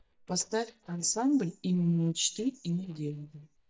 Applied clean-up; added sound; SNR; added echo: neural mask model DeepFilterNet 3.